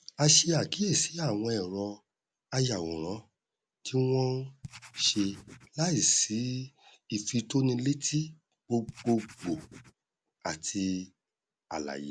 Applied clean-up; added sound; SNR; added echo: none; Writing; 17 dB; none.